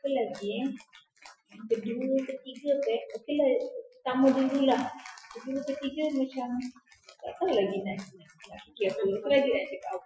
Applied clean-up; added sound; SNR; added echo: classical method Wiener filter.